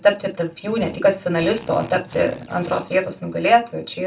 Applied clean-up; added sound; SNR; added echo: none; Fart; 20 dB; reverberation time 0.2 s.